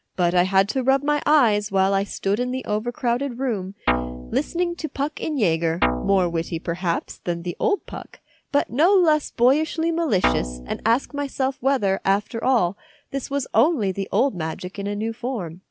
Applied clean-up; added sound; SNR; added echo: none; Guitar; 5 dB; none.